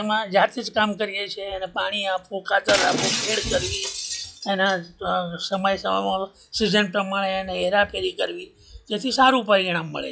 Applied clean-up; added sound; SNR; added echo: classical method log-MMSE.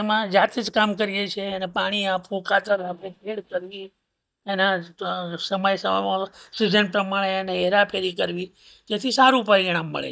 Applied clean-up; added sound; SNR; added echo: neural mask model DeepFilterNet 3.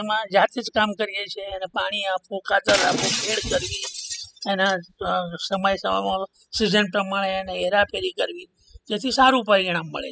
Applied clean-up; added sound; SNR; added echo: classical method spectral subtraction.